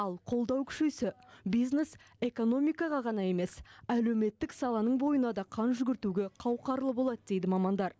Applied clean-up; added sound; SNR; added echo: none; none; none; none.